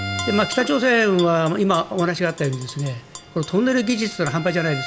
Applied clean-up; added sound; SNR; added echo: none; Bowed string instrument + Tap / Glass; 13 dB; none.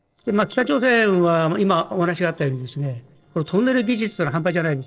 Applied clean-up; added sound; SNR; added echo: neural separator model SepFormer DNS4.